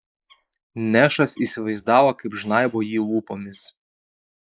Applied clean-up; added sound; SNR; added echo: neural mask model Resemble Enhance denoiser.